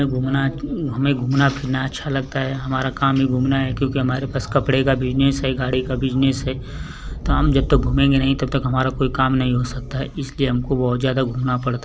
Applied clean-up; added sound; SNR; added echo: none; Thunder; 10 dB; none.